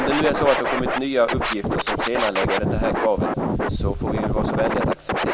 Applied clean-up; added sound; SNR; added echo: none; Scratching (performance technique); -1 dB; none.